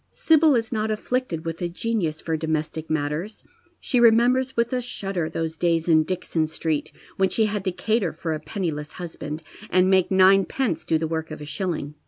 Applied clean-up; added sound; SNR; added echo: none; none; none; none.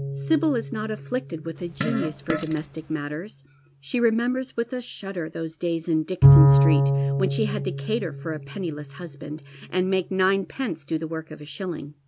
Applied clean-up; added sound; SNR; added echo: none; Fart + Bowed string instrument; -2 dB; none.